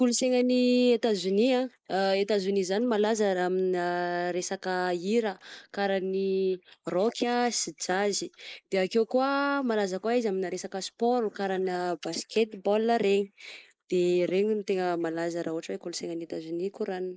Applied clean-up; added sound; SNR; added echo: neural mask model Resemble Enhance denoiser.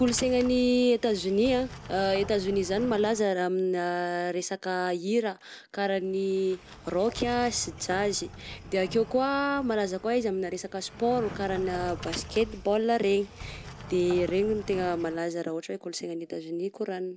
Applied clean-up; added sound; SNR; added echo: none; Sliding door; 16 dB; none.